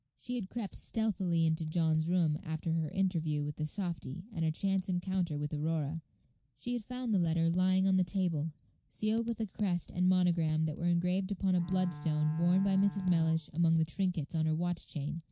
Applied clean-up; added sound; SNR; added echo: none; Bowed string instrument; 14 dB; none.